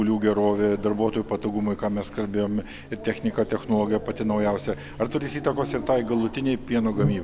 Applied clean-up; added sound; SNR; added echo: none; Buzz; 12 dB; none.